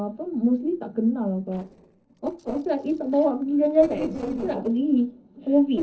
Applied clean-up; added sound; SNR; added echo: neural separator model SepFormer DNS4.